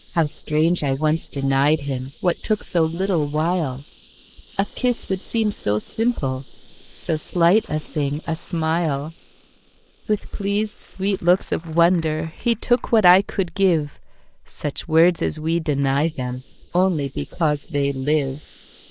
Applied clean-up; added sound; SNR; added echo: neural mask model Resemble Enhance denoiser.